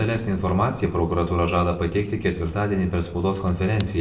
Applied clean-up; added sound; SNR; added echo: none; Clock; 18 dB; reverberation time 0.6 s.